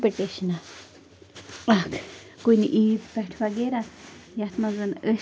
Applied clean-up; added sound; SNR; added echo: none; none; none; none.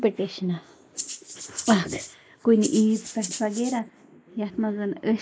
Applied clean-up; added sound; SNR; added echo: neural mask model Resemble Enhance denoiser.